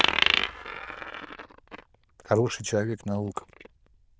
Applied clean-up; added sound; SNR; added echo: neural diffusion model UNIVERSE++.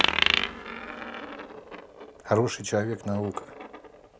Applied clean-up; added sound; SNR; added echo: none; Coin (dropping); 0 dB; none.